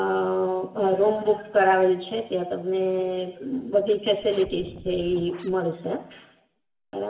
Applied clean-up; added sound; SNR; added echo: none; Scratching (performance technique); 19 dB; reverberation time 0.7 s.